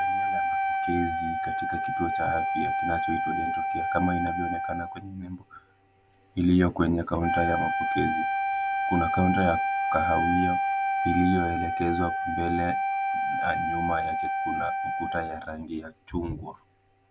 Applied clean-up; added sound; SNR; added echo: none; Wind instrument, woodwind instrument; -1 dB; none.